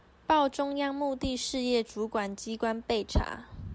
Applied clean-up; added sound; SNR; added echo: none; none; none; none.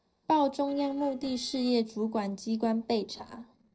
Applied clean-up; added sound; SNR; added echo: neural separator model SepFormer DNS4.